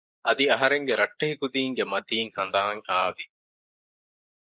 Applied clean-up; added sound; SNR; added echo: neural mask model Resemble Enhance denoiser.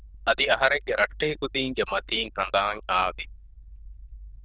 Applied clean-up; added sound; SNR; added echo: neural diffusion model UNIVERSE++.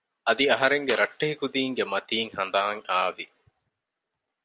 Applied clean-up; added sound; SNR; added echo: none; none; none; none.